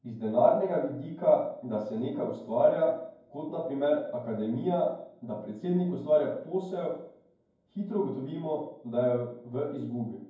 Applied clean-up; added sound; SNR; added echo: none; none; none; reverberation time 0.9 s.